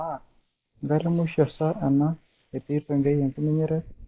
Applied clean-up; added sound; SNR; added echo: neural mask model Resemble Enhance denoiser.